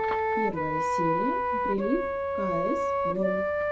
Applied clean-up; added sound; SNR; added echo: none; Wind instrument, woodwind instrument; -4 dB; reverberation time 0.2 s.